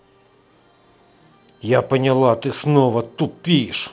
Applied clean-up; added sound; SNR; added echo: none; none; none; none.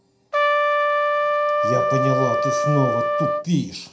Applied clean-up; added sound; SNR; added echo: none; Trumpet; -5 dB; reverberation time 0.5 s.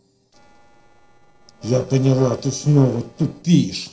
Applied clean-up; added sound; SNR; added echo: neural separator model SepFormer DNS4.